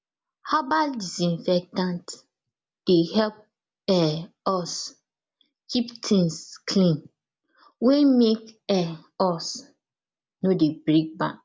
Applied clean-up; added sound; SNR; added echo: none; none; none; none.